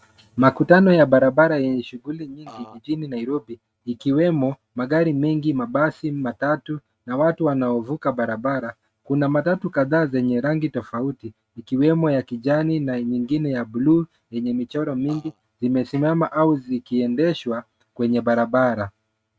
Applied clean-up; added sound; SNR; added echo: neural mask model RNNoise.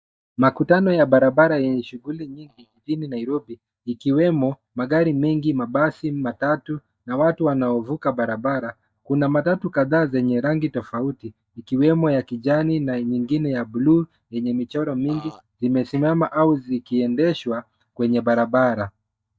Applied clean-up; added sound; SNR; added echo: neural mask model DeepFilterNet 3.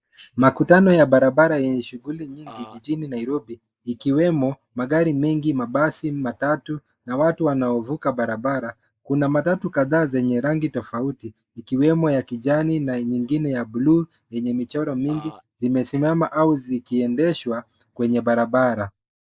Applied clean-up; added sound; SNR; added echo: neural mask model Resemble Enhance denoiser.